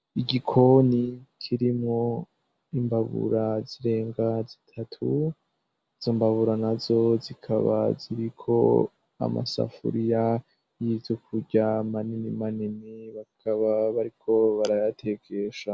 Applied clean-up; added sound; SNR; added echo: none; none; none; none.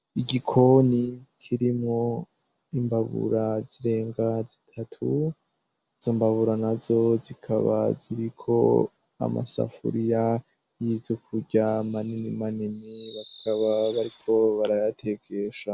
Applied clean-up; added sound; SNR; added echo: none; Fireworks; 19 dB; none.